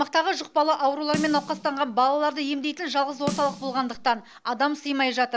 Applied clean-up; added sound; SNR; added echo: none; Snare drum; 14 dB; none.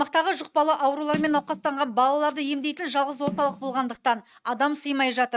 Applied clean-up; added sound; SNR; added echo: neural mask model RNNoise.